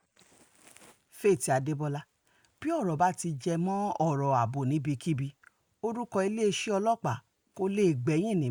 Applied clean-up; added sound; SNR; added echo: none; none; none; none.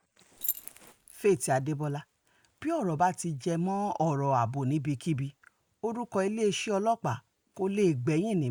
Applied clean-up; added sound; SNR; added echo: none; Keys jangling; 10 dB; none.